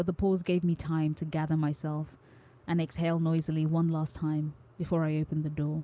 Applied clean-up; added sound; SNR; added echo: none; none; none; none.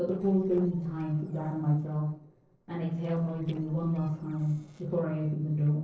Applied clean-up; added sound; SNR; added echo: neural separator model SepFormer DNS4.